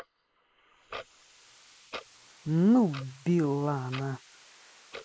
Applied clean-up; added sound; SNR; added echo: neural mask model Resemble Enhance denoiser.